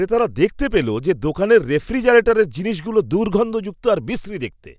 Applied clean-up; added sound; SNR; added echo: none; none; none; none.